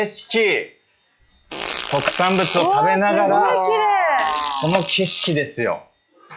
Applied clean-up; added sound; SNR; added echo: classical method log-MMSE.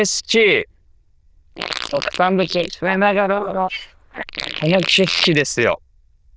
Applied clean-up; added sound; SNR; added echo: neural diffusion model UNIVERSE++.